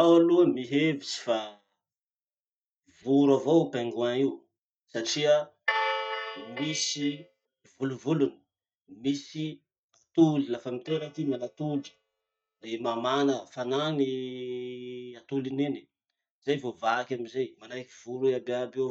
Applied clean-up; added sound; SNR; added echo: neural mask model DeepFilterNet 3.